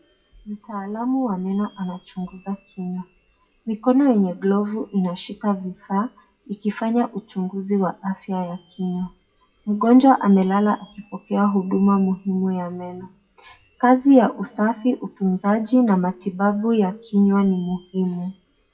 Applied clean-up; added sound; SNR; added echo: classical method WPE with log-MMSE.